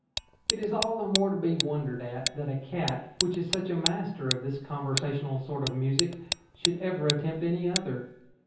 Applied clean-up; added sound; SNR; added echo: none; Tick; 4 dB; reverberation time 0.7 s.